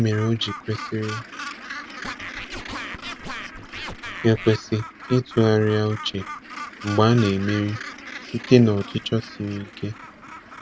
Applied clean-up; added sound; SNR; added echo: none; Gull, seagull + Scratching (performance technique); 12 dB; none.